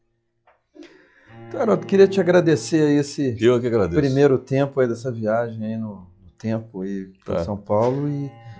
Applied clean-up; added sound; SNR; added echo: classical method log-MMSE.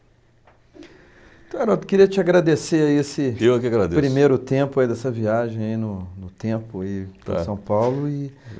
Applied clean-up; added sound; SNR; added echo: none; none; none; none.